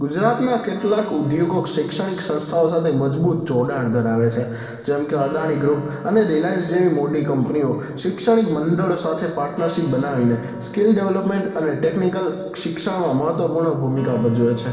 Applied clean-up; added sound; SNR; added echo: neural separator model SepFormer DNS4.